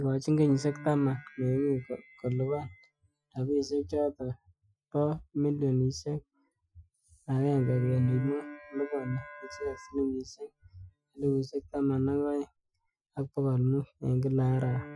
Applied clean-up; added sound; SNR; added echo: classical method Wiener filter.